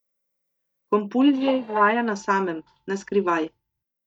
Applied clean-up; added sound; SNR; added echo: neural mask model DeepFilterNet 3.